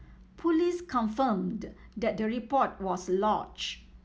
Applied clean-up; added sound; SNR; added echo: none; none; none; none.